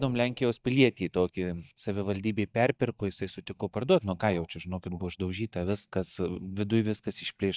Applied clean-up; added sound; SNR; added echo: neural mask model DeepFilterNet 3.